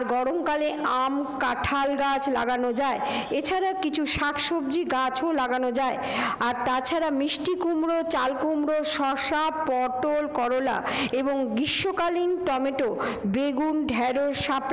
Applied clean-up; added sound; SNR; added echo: none; none; none; none.